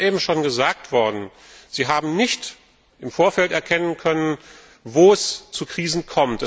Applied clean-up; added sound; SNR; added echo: none; none; none; none.